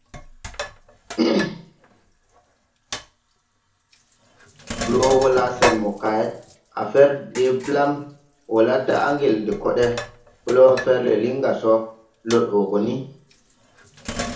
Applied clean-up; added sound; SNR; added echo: none; Sink (filling or washing); 12 dB; reverberation time 0.8 s.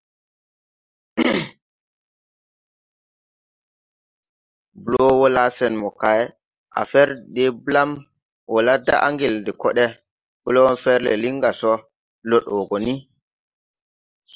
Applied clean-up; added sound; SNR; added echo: none; none; none; none.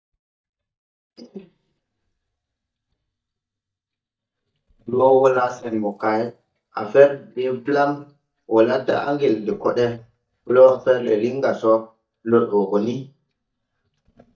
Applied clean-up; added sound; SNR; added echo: neural mask model DeepFilterNet 3.